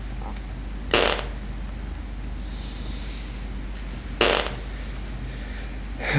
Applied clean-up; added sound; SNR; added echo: none; Fart; -3 dB; none.